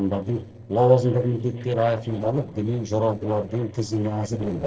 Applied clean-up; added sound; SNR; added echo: neural separator model SepFormer DNS4.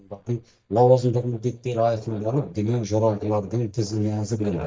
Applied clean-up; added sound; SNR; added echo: neural mask model DeepFilterNet 3.